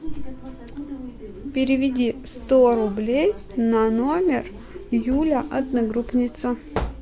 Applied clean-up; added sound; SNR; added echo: none; none; none; none.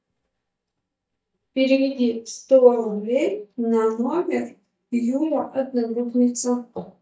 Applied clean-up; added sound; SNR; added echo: neural mask model DeepFilterNet 3.